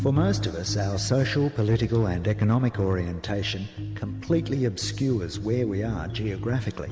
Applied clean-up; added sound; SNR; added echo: none; none; none; none.